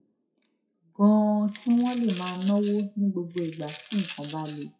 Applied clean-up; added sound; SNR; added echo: classical method WPE with log-MMSE.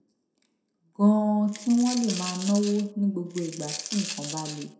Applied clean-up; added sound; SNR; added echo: none; Coin (dropping); 10 dB; reverberation time 0.6 s.